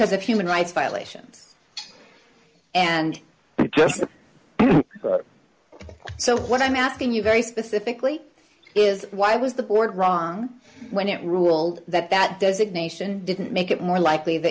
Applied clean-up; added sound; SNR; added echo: none; none; none; none.